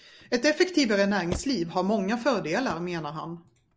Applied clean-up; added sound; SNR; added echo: none; Motor vehicle (road); 18 dB; none.